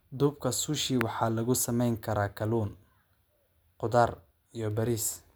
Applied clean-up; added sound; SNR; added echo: none; none; none; none.